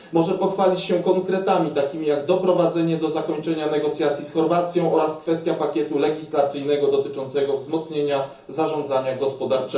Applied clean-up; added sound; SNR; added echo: none; none; none; reverberation time 0.6 s.